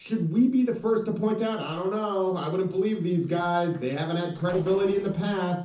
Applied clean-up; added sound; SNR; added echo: neural separator model SepFormer DNS4.